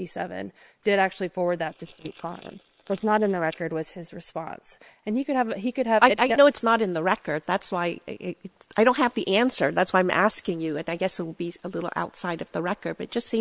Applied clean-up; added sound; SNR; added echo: neural separator model SepFormer WHAM!.